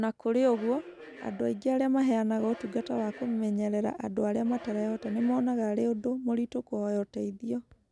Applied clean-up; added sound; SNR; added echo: none; Subway, metro, underground; 19 dB; none.